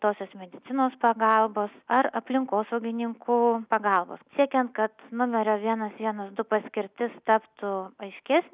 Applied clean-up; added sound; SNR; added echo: none; none; none; none.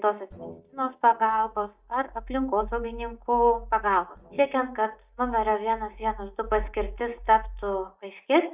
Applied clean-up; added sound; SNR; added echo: neural mask model DeepFilterNet 3.